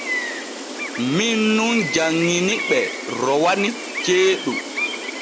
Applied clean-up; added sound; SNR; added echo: none; Gull, seagull; 6 dB; none.